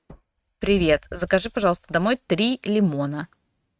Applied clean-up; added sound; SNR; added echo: neural mask model RNNoise.